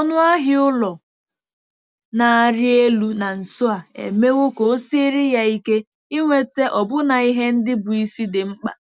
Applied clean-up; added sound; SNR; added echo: none; none; none; none.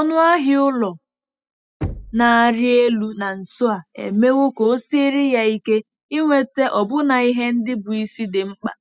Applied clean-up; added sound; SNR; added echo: classical method spectral subtraction.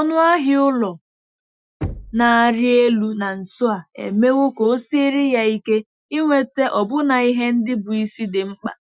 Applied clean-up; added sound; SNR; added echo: classical method Wiener filter.